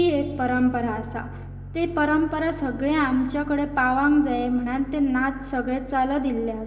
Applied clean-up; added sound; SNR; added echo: none; Piano; 14 dB; reverberation time 1.7 s.